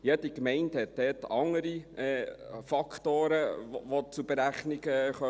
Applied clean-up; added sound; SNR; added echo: none; none; none; none.